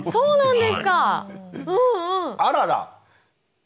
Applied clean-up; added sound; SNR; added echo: none; none; none; none.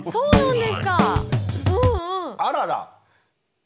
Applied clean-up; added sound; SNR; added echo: none; Drum kit; -3 dB; none.